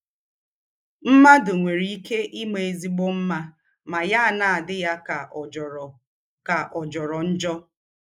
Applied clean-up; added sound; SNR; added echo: neural mask model Resemble Enhance denoiser.